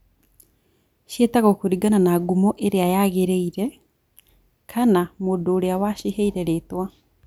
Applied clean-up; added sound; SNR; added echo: none; none; none; none.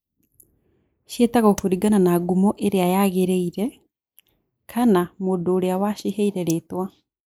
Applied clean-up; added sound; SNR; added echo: neural mask model Resemble Enhance denoiser.